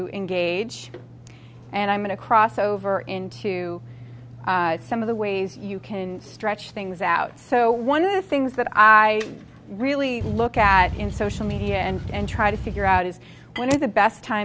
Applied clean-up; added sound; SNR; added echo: none; Boat, Water vehicle; 6 dB; none.